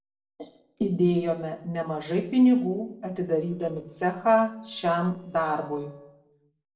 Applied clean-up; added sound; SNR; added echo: neural separator model SepFormer DNS4.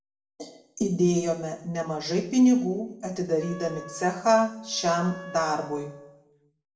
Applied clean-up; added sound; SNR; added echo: none; Wind instrument, woodwind instrument; 18 dB; reverberation time 0.7 s.